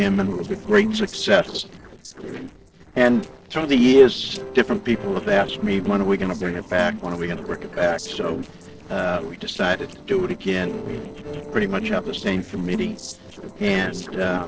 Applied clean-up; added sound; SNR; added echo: neural separator model SepFormer DNS4.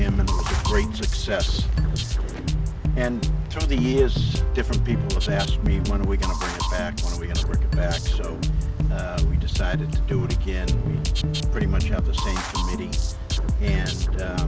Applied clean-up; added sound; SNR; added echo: none; Drum kit; -3 dB; none.